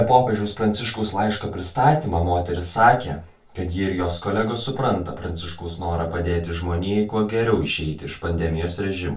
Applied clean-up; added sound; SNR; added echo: none; none; none; reverberation time 0.2 s.